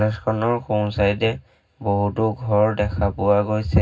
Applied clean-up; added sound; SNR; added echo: none; none; none; reverberation time 0.4 s.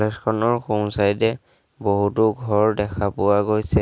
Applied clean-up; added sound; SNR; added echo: none; none; none; none.